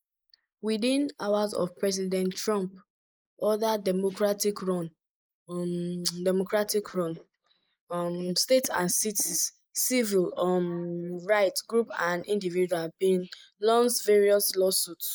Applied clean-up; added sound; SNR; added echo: neural mask model Resemble Enhance denoiser.